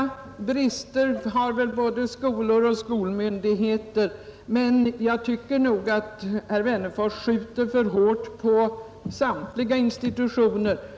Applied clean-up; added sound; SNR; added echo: none; none; none; none.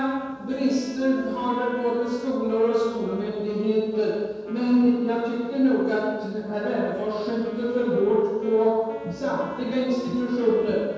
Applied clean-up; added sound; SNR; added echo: none; Wind instrument, woodwind instrument; 19 dB; reverberation time 1.2 s.